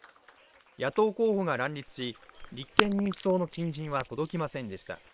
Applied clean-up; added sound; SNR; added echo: neural separator model SepFormer WHAM!.